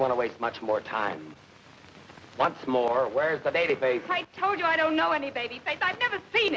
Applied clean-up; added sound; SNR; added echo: none; none; none; none.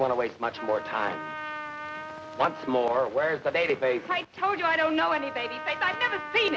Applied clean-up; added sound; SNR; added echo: none; Trumpet; 12 dB; none.